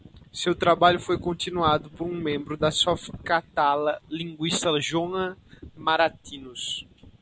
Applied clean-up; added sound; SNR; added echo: none; none; none; none.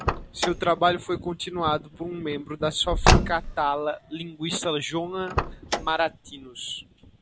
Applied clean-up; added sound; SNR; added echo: none; Car; 1 dB; none.